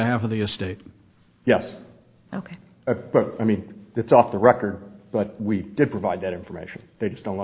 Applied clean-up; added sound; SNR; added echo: none; none; none; none.